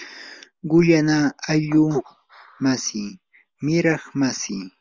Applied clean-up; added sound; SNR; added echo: none; none; none; none.